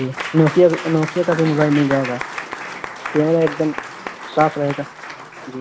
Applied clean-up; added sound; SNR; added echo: none; Applause / Crowd; 11 dB; none.